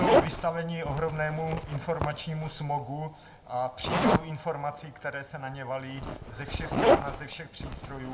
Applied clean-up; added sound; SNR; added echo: none; Zipper (clothing); -2 dB; reverberation time 0.3 s.